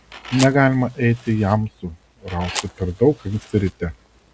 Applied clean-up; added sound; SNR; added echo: none; Fire; 15 dB; none.